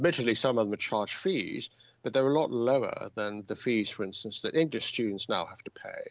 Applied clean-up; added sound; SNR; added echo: none; none; none; none.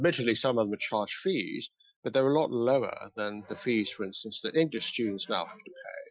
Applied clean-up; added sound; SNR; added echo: classical method Wiener filter.